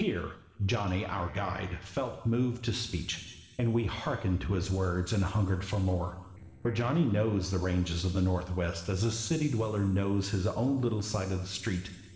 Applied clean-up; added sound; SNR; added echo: neural separator model SepFormer DNS4.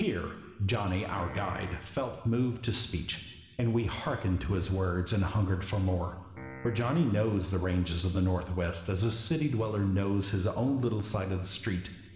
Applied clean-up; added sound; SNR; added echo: none; Piano; 15 dB; reverberation time 2.0 s.